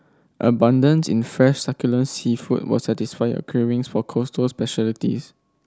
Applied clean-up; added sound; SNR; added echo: none; none; none; none.